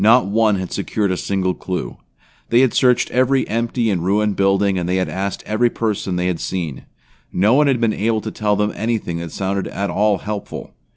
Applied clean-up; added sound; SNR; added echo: none; none; none; none.